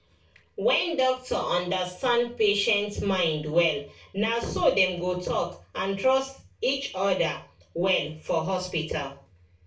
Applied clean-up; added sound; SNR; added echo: none; none; none; reverberation time 0.3 s.